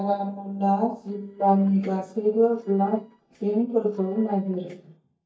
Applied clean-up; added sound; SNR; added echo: neural mask model DeepFilterNet 3.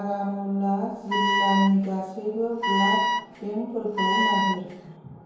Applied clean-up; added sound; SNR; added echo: none; Wind instrument, woodwind instrument; -1 dB; reverberation time 1.0 s.